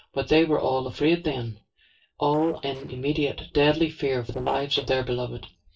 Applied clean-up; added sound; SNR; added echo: neural separator model SepFormer DNS4.